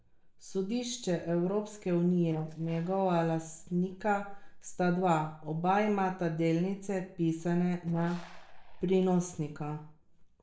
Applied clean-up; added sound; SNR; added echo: neural separator model SepFormer DNS4.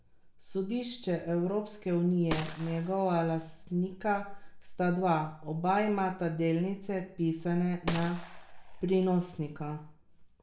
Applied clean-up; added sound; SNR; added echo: none; Gunshot, gunfire; 12 dB; reverberation time 0.4 s.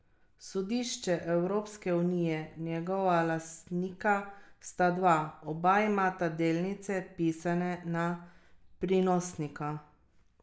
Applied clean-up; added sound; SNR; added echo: none; none; none; none.